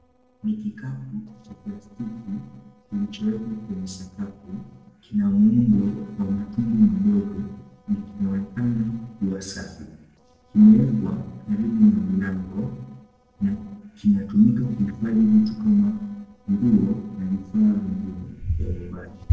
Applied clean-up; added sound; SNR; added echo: neural separator model SepFormer DNS4.